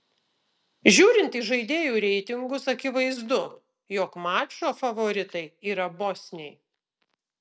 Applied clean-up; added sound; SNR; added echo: none; none; none; none.